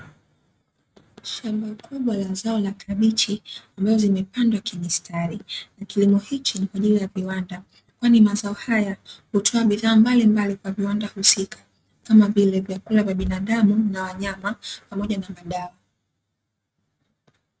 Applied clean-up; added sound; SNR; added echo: neural mask model RNNoise.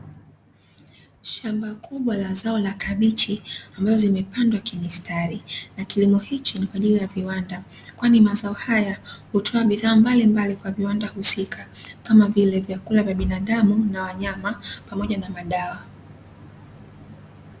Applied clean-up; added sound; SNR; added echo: none; none; none; none.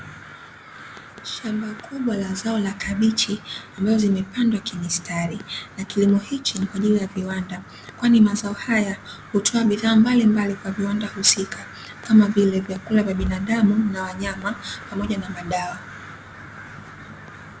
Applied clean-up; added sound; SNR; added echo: none; Crow; 20 dB; none.